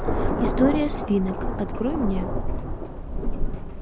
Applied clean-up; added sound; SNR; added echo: none; Thunder; -3 dB; none.